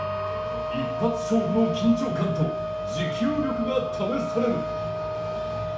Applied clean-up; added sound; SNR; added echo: none; Wind instrument, woodwind instrument; 3 dB; reverberation time 0.6 s.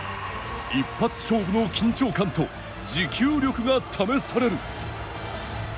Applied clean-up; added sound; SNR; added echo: none; none; none; none.